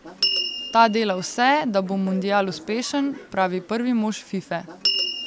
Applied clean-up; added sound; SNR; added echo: none; Door / Bell; 7 dB; none.